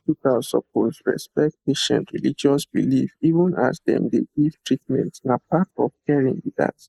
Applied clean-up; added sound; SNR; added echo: neural mask model Resemble Enhance denoiser.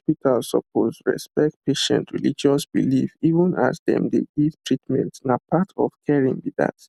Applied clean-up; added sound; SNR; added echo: none; none; none; none.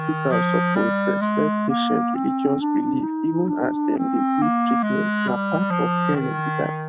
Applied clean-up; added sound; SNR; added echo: neural mask model RNNoise.